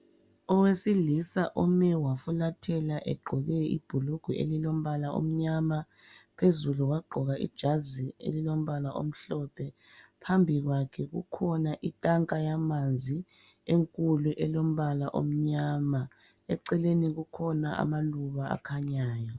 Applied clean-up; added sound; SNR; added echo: none; none; none; none.